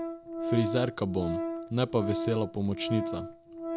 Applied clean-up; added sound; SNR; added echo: none; Organ; 4 dB; none.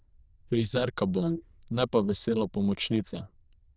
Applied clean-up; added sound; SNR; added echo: neural diffusion model UNIVERSE++.